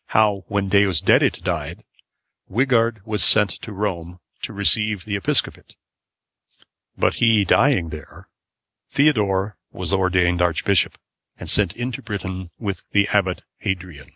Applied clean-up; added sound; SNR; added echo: none; none; none; none.